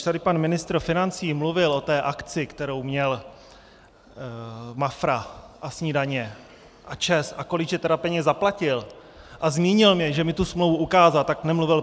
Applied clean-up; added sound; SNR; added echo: none; none; none; none.